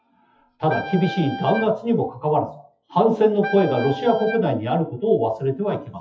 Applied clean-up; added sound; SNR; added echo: classical method WPE with log-MMSE.